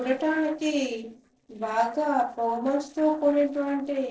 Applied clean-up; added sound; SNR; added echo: neural separator model SepFormer DNS4.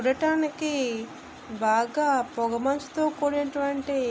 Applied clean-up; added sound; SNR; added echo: none; none; none; none.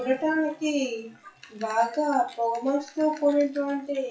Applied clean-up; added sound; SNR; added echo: classical method WPE with log-MMSE.